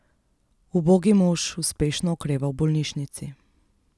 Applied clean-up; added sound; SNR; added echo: none; none; none; none.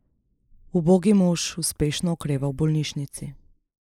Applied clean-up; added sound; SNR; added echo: neural mask model Resemble Enhance denoiser.